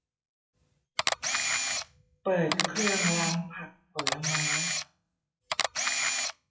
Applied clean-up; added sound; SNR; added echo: classical method WPE with log-MMSE.